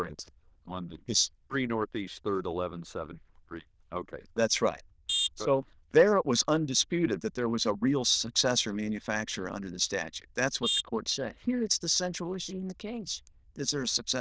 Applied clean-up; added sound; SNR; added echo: neural diffusion model UNIVERSE++.